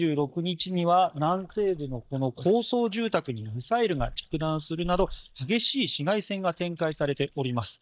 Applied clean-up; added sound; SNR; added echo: neural mask model DeepFilterNet 3.